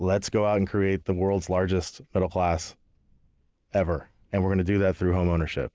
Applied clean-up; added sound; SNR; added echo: neural mask model Resemble Enhance denoiser.